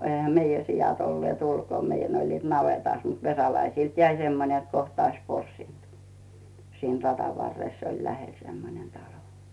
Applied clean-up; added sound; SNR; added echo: none; none; none; none.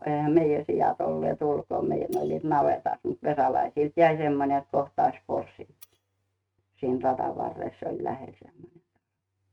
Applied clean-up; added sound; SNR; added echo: neural mask model RNNoise.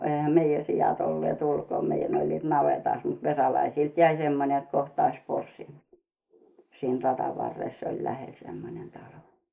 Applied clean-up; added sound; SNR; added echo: neural mask model Resemble Enhance denoiser.